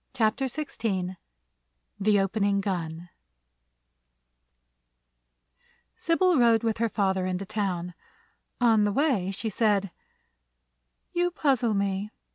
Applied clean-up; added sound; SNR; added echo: none; none; none; none.